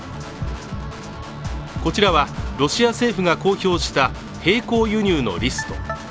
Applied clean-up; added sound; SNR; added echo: none; Guitar; 13 dB; none.